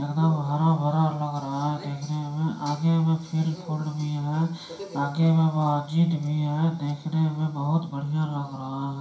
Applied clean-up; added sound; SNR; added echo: none; none; none; reverberation time 0.5 s.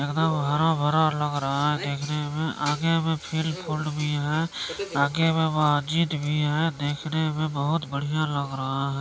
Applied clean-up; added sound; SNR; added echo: none; none; none; none.